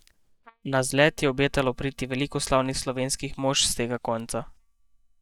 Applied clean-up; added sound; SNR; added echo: neural mask model DeepFilterNet 3.